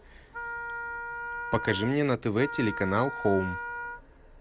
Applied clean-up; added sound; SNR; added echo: none; Wind instrument, woodwind instrument; 7 dB; none.